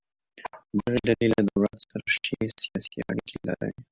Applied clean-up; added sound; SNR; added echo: none; none; none; none.